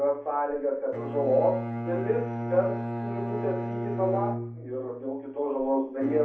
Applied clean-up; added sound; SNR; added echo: none; Bowed string instrument; 5 dB; reverberation time 0.7 s.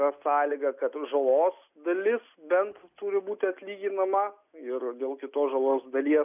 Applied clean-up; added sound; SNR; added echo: none; none; none; none.